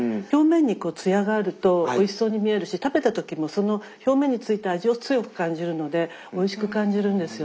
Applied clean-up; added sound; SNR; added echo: none; none; none; none.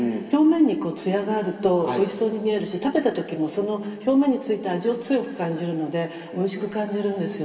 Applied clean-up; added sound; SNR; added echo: none; none; none; reverberation time 2.8 s.